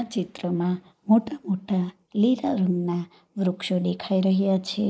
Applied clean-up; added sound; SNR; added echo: neural mask model Resemble Enhance denoiser.